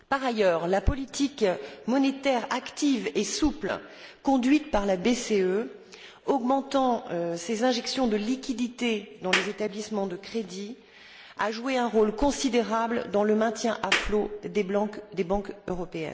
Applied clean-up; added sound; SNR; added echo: none; Clapping; 5 dB; none.